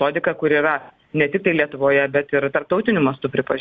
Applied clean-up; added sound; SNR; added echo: none; none; none; none.